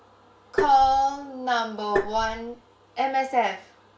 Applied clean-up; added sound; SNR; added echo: none; Tap; 4 dB; reverberation time 0.3 s.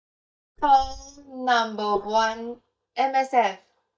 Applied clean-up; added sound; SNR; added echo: neural mask model DeepFilterNet 3.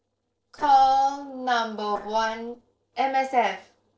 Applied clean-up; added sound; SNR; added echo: neural separator model SepFormer DNS4.